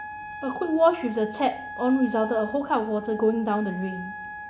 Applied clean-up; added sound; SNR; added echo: none; Wind instrument, woodwind instrument; 13 dB; none.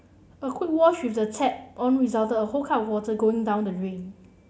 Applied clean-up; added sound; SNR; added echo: none; none; none; none.